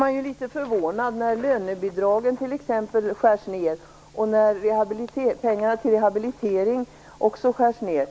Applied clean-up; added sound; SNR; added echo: none; none; none; none.